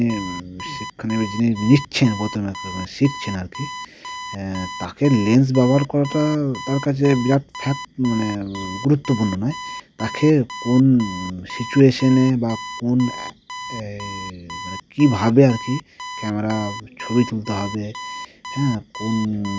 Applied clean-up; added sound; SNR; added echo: none; Alarm; 13 dB; none.